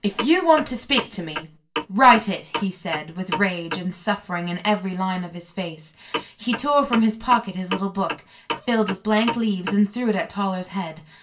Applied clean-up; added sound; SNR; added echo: none; Clock; 10 dB; reverberation time 0.2 s.